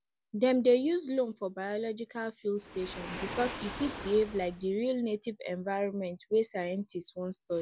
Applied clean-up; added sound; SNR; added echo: none; Waves, surf; 15 dB; none.